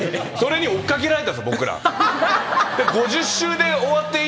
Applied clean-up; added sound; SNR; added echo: none; Motorcycle; 18 dB; none.